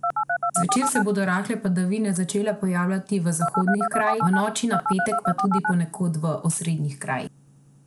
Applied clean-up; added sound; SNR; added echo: none; Telephone; 0 dB; none.